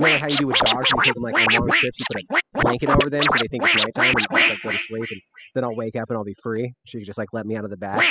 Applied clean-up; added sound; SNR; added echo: classical method spectral subtraction.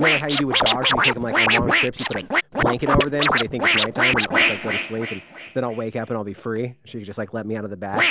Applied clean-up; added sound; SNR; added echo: none; Scratching (performance technique); -4 dB; none.